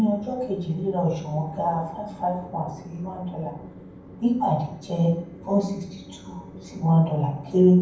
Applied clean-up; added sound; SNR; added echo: none; Train; 17 dB; reverberation time 0.9 s.